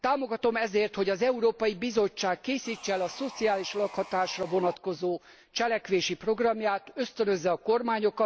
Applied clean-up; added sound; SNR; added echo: none; Sawing; 17 dB; none.